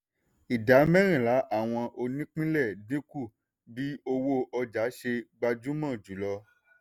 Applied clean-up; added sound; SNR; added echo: none; none; none; none.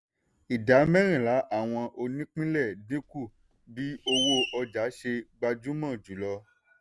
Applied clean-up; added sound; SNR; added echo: none; Screech; 7 dB; none.